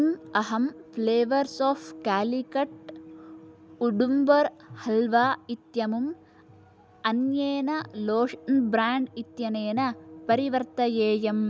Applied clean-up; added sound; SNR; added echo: none; none; none; none.